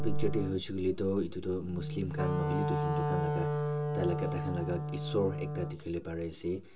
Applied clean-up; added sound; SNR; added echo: none; Wind instrument, woodwind instrument; 2 dB; reverberation time 0.2 s.